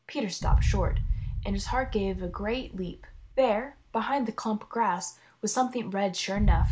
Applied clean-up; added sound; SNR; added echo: none; Boom; 0 dB; none.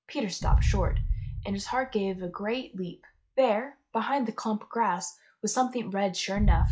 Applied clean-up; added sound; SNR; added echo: classical method log-MMSE.